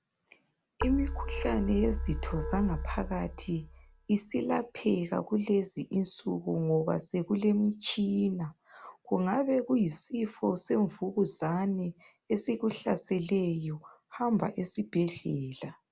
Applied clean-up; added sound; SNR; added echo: none; Keyboard (musical); 5 dB; none.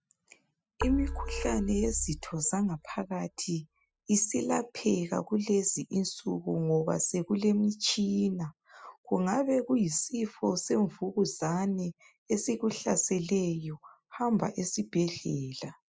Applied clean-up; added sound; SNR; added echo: classical method spectral subtraction.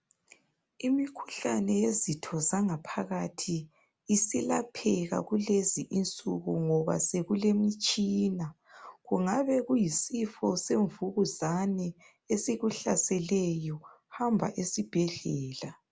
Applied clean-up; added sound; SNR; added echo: none; none; none; none.